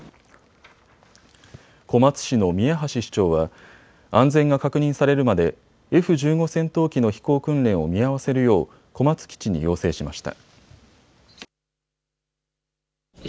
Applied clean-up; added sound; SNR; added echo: none; none; none; none.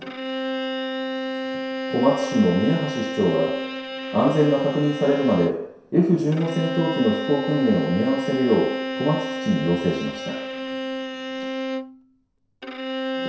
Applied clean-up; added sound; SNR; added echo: none; Bowed string instrument; 5 dB; reverberation time 0.7 s.